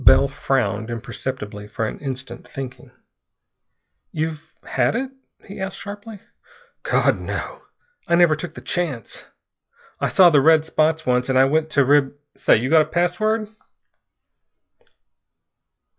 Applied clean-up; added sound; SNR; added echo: classical method log-MMSE.